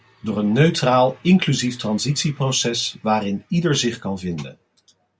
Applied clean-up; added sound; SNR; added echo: none; none; none; none.